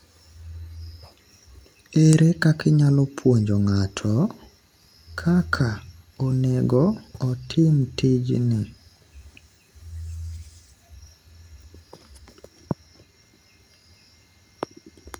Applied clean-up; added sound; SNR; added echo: none; none; none; none.